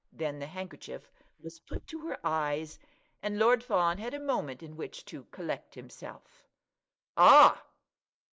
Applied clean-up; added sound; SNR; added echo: neural mask model Resemble Enhance denoiser.